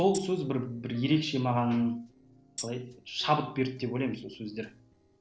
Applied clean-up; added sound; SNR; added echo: neural separator model SepFormer DNS4.